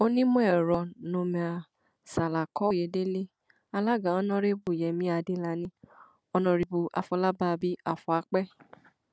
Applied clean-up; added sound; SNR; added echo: none; none; none; none.